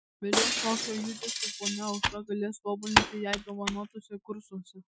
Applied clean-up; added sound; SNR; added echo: classical method Wiener filter.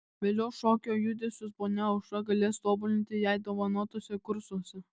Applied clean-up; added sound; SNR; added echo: none; none; none; none.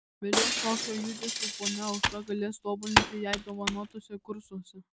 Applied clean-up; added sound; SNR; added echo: none; Shatter + Computer keyboard; -3 dB; none.